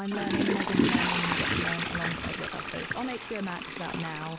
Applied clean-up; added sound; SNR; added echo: none; Toilet flush / Water; -5 dB; none.